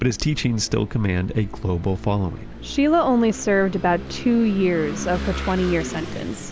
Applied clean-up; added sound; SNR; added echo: none; Engine / Vehicle; 11 dB; none.